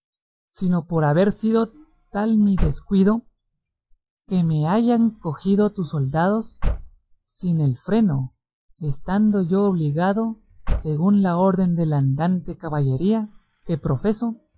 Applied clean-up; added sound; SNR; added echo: classical method log-MMSE.